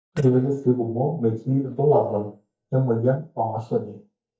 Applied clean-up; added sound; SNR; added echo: neural mask model DeepFilterNet 3.